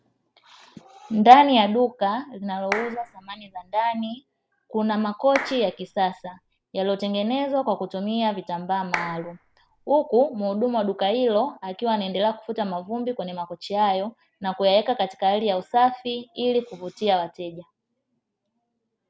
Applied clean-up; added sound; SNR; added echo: none; Clapping; 11 dB; none.